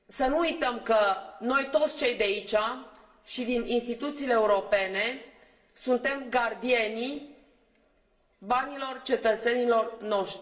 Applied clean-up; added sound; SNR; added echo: none; none; none; reverberation time 0.7 s.